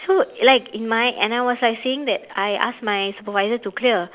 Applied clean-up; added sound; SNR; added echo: none; none; none; none.